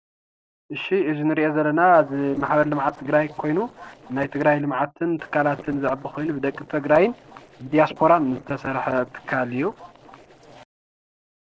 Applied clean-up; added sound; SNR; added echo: neural separator model SepFormer DNS4.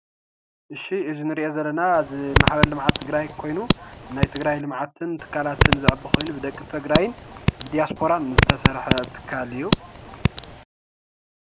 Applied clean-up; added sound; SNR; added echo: none; Fart; -4 dB; none.